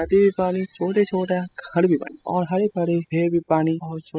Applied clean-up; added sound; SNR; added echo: classical method spectral subtraction.